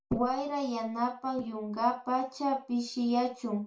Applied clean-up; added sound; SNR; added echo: none; none; none; reverberation time 0.3 s.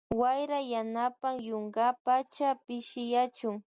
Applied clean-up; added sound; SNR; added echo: none; none; none; none.